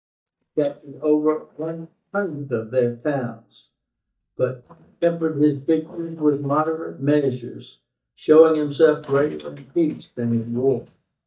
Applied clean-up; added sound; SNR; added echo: neural mask model DeepFilterNet 3.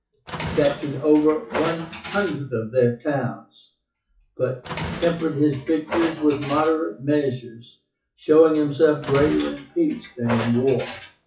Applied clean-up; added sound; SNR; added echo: classical method WPE with log-MMSE.